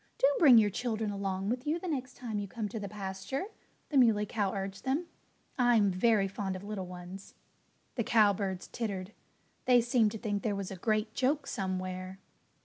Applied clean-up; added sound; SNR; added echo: none; none; none; none.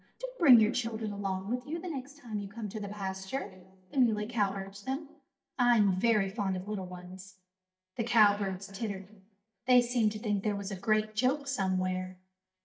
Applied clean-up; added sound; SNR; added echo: neural mask model DeepFilterNet 3.